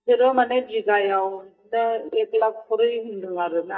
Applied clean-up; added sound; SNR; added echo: neural mask model DeepFilterNet 3.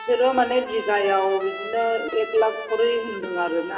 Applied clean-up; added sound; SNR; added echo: none; Trumpet; 12 dB; reverberation time 2.2 s.